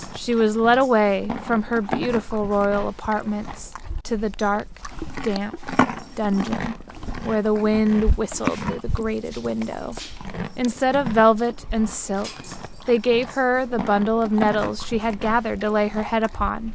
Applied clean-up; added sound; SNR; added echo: none; Livestock, farm animals, working animals; 7 dB; none.